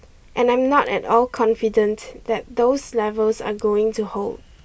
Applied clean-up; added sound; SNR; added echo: none; none; none; none.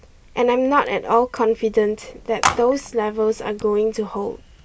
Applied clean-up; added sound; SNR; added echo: none; Telephone; 7 dB; none.